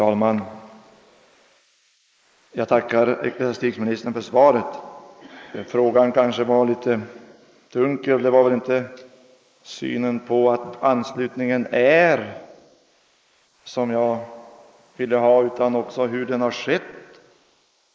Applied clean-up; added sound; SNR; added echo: neural mask model Resemble Enhance denoiser.